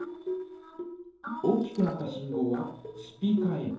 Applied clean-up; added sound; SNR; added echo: neural separator model SepFormer DNS4.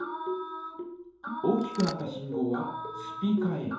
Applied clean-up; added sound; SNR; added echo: none; Mechanisms; 12 dB; reverberation time 2.8 s.